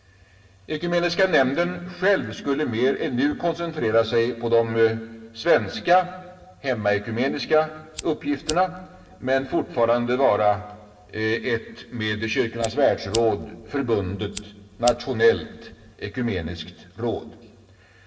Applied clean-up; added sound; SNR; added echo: none; Fire; 16 dB; reverberation time 1.1 s.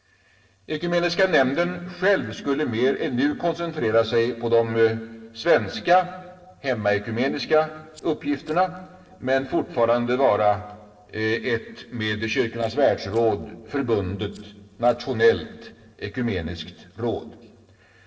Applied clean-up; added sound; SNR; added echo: neural separator model SepFormer DNS4.